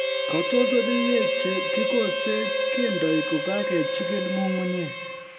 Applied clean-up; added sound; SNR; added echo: none; Harmonica; -1 dB; reverberation time 0.5 s.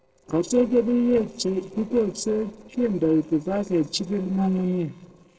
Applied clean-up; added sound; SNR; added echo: neural separator model SepFormer DNS4.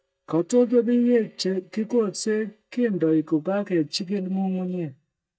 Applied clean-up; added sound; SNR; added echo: neural mask model DeepFilterNet 3.